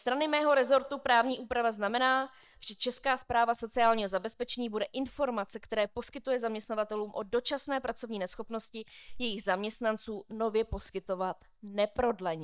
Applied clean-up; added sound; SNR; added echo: neural mask model DeepFilterNet 3.